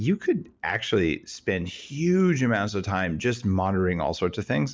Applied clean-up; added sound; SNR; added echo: none; none; none; none.